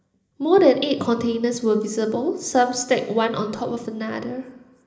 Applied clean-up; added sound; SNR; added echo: none; none; none; reverberation time 0.8 s.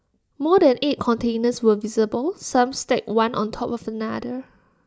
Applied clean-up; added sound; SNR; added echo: none; none; none; none.